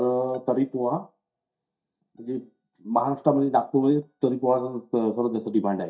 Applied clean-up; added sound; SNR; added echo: neural mask model DeepFilterNet 3.